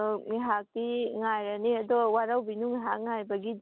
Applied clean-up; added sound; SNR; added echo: none; none; none; none.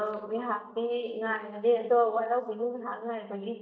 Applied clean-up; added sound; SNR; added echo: neural mask model DeepFilterNet 3.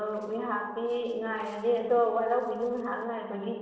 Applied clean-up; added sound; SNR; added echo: neural separator model SepFormer DNS4.